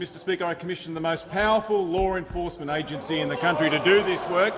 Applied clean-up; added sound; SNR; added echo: none; none; none; none.